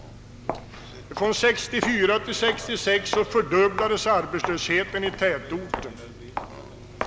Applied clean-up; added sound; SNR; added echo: none; Walk, footsteps; 11 dB; none.